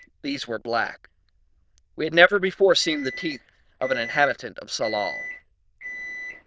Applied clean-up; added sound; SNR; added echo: neural diffusion model UNIVERSE++.